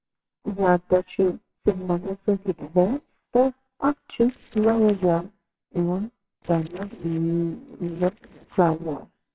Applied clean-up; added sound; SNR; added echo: neural separator model SepFormer WHAMR!.